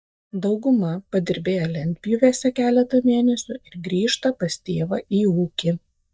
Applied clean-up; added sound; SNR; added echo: neural mask model DeepFilterNet 3.